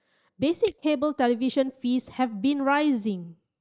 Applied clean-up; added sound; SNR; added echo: neural mask model DeepFilterNet 3.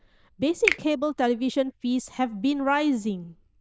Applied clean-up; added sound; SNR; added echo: neural diffusion model UNIVERSE++.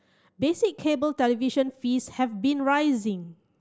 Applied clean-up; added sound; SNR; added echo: none; none; none; none.